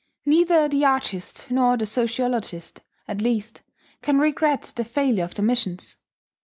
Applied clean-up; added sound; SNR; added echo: none; none; none; none.